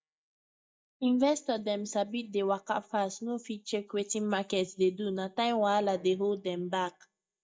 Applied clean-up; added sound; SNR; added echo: neural mask model DeepFilterNet 3.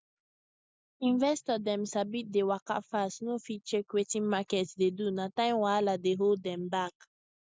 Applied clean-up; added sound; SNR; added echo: none; none; none; none.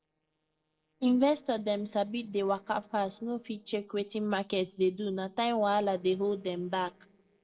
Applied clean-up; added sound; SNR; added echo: neural separator model SepFormer DNS4.